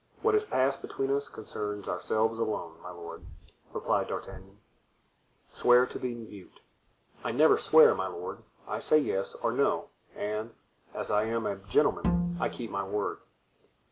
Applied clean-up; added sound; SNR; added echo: none; Bowed string instrument; 2 dB; none.